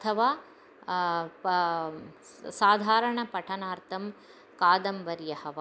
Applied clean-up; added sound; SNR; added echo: none; none; none; none.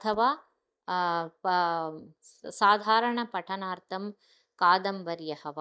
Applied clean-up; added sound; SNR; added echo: neural mask model DeepFilterNet 3.